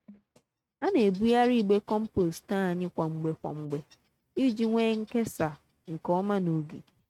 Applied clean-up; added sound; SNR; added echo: neural mask model RNNoise.